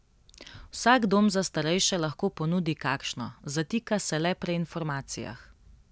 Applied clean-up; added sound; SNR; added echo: none; none; none; none.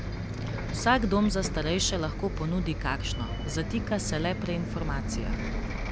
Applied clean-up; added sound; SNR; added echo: none; Bus; 2 dB; none.